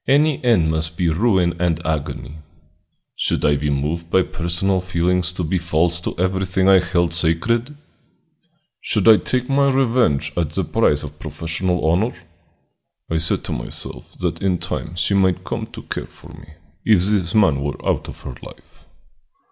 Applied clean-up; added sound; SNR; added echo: none; none; none; none.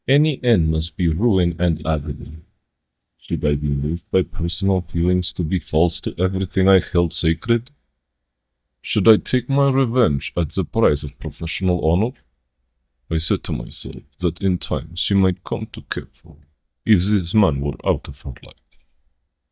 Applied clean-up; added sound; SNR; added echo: neural mask model DeepFilterNet 3.